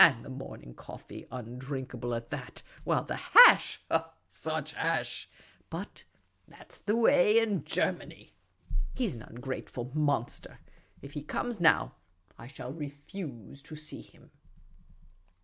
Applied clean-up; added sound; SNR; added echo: none; none; none; none.